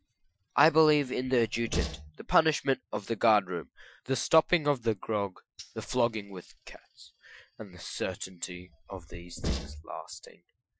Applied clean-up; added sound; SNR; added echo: classical method Wiener filter.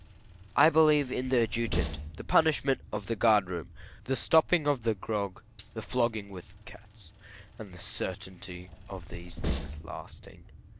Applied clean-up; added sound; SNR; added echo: none; Train; 10 dB; none.